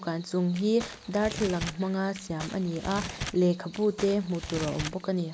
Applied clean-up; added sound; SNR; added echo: none; Crumpling, crinkling; 11 dB; none.